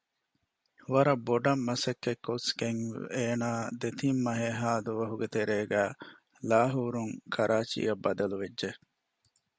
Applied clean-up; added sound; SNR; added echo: none; none; none; none.